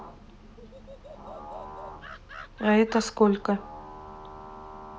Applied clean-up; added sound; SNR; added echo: none; Animal; 19 dB; none.